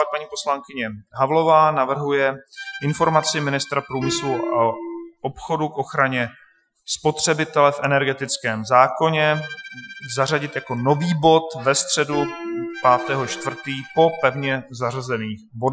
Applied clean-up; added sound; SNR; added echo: classical method Wiener filter.